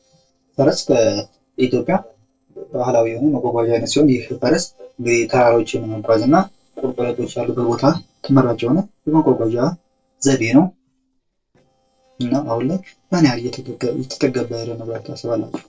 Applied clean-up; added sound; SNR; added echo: neural separator model SepFormer DNS4.